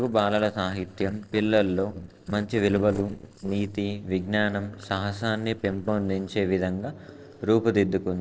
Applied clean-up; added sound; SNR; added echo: neural separator model SepFormer DNS4.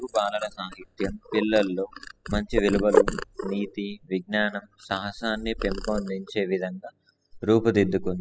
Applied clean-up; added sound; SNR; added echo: classical method spectral subtraction.